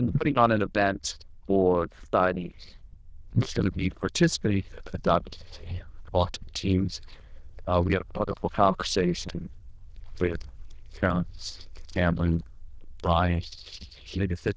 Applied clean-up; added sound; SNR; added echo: neural diffusion model UNIVERSE++.